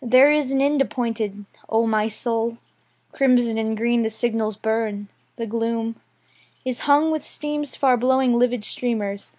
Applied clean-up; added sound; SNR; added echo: none; none; none; none.